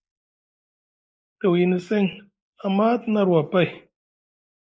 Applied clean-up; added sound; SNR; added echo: neural mask model Resemble Enhance denoiser.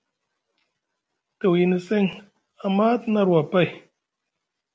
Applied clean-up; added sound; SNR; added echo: none; none; none; none.